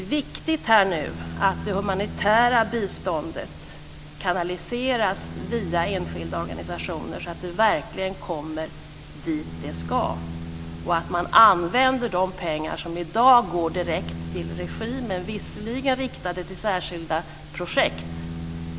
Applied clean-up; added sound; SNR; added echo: none; Bowed string instrument; 12 dB; none.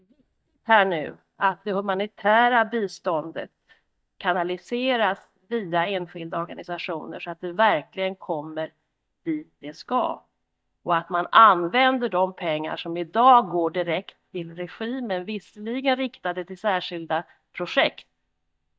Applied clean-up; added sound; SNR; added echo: neural mask model DeepFilterNet 3.